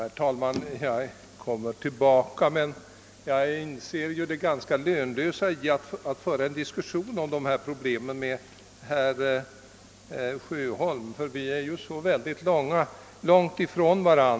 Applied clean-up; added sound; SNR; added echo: none; none; none; none.